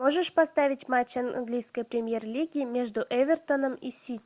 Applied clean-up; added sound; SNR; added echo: none; none; none; none.